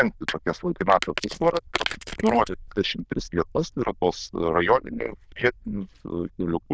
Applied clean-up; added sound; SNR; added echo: neural diffusion model UNIVERSE++.